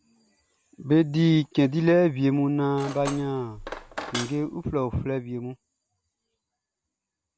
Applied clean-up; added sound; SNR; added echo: none; Cutlery, silverware; 11 dB; none.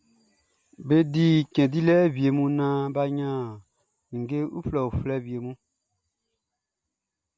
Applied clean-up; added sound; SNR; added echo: none; none; none; none.